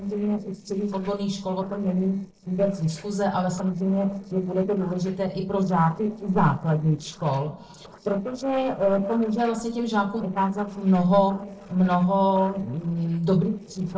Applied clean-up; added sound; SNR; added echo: neural separator model SepFormer DNS4.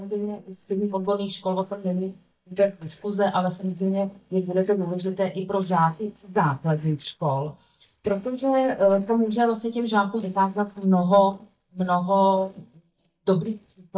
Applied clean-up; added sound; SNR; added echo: neural mask model DeepFilterNet 3.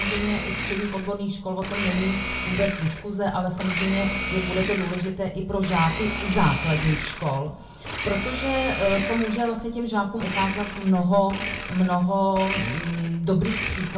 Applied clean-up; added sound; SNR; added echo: none; Domestic sounds, home sounds; 6 dB; reverberation time 0.3 s.